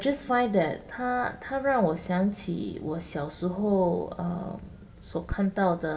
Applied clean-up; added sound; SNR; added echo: none; Bird vocalization, bird call, bird song; 18 dB; reverberation time 1.1 s.